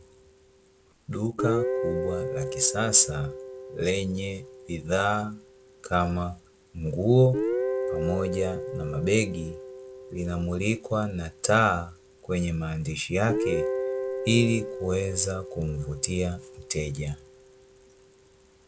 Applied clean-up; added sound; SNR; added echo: none; Guitar; 7 dB; none.